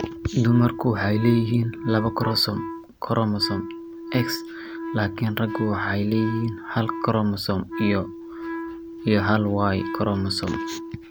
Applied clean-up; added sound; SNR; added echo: none; Wind instrument, woodwind instrument; 9 dB; none.